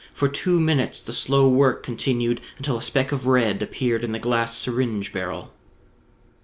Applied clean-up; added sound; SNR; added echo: none; none; none; none.